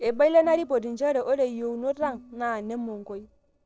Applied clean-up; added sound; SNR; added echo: neural separator model SepFormer DNS4.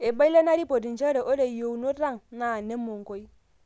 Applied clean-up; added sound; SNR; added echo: none; none; none; none.